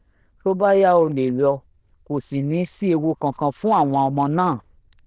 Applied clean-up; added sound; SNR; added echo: neural diffusion model UNIVERSE++.